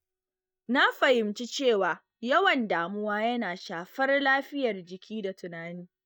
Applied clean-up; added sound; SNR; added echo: neural mask model DeepFilterNet 3.